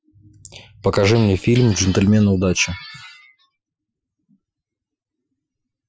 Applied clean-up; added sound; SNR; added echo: classical method Wiener filter.